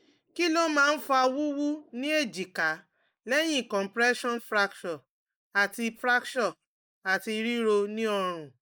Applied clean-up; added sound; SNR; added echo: neural mask model Resemble Enhance denoiser.